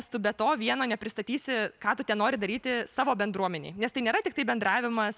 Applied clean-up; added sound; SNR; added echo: none; none; none; none.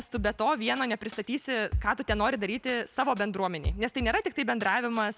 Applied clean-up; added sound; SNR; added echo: none; Drum kit; 10 dB; none.